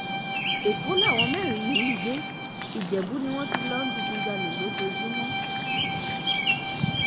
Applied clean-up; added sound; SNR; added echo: none; Bowed string instrument + Bird vocalization, bird call, bird song; -3 dB; none.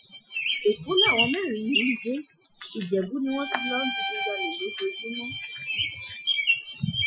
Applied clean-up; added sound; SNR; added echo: classical method Wiener filter.